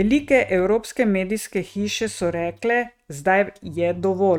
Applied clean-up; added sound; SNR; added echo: neural mask model RNNoise.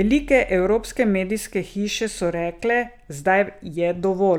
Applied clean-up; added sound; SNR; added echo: none; none; none; none.